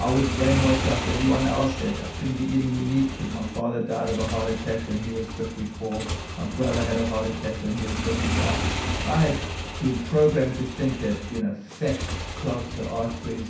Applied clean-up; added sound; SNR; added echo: none; Motorcycle / Engine; 4 dB; reverberation time 0.6 s.